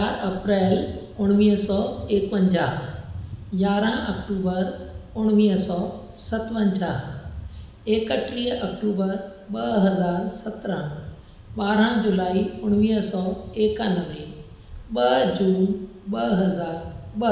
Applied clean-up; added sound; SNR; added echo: none; none; none; reverberation time 1.1 s.